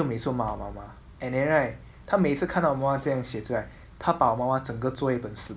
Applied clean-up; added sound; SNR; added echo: none; none; none; none.